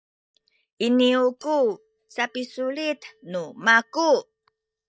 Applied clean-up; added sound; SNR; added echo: neural mask model DeepFilterNet 3.